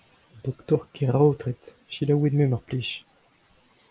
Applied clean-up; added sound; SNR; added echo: none; none; none; none.